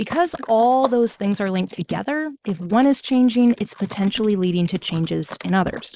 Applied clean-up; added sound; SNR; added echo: neural mask model Resemble Enhance denoiser.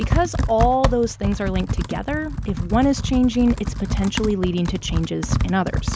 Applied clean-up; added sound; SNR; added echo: none; Computer keyboard; 2 dB; none.